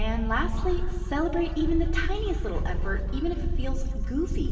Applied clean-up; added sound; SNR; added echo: none; Purr; -4 dB; reverberation time 2.0 s.